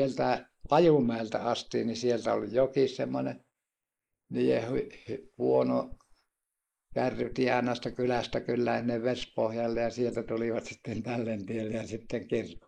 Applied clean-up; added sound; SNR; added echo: neural mask model Resemble Enhance denoiser.